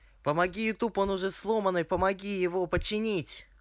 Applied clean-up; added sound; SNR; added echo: none; none; none; none.